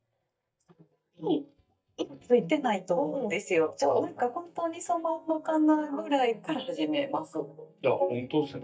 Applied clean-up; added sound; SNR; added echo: neural mask model DeepFilterNet 3.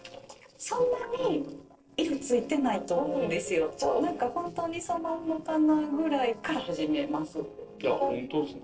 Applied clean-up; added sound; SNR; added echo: neural separator model SepFormer DNS4.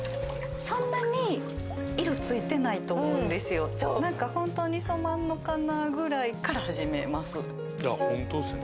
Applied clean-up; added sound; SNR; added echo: none; none; none; none.